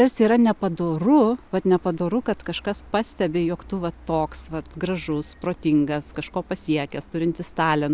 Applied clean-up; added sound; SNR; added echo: none; none; none; none.